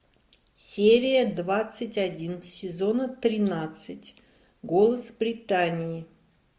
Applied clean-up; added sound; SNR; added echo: none; none; none; none.